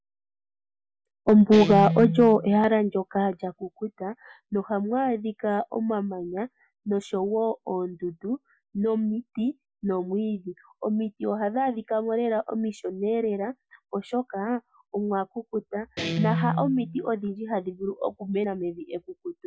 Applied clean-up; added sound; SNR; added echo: none; Guitar; 7 dB; none.